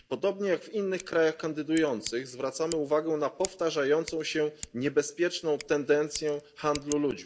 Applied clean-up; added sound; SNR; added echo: none; Scissors; 18 dB; reverberation time 0.3 s.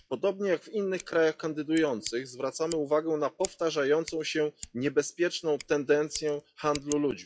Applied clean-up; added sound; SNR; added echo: classical method WPE with log-MMSE.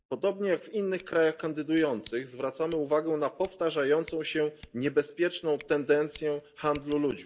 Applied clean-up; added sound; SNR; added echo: neural mask model DeepFilterNet 3.